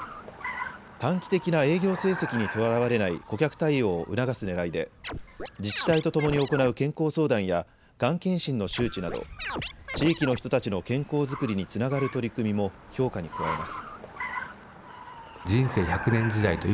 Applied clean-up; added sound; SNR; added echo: none; Scratching (performance technique) + Car; 11 dB; none.